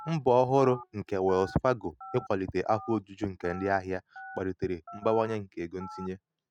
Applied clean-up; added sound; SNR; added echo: neural mask model RNNoise.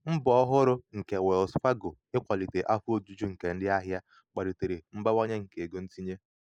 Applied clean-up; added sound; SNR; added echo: neural mask model Resemble Enhance denoiser.